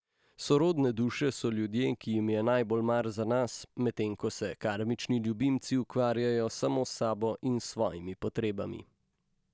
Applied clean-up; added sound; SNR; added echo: none; none; none; none.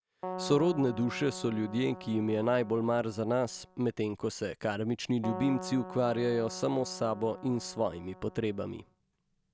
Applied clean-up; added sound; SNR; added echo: none; Keyboard (musical); 13 dB; none.